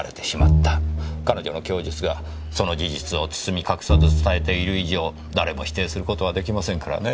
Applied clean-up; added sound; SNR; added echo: none; Bowed string instrument; -2 dB; none.